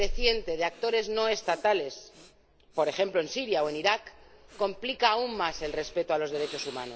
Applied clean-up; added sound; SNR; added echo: none; Breathing; 11 dB; none.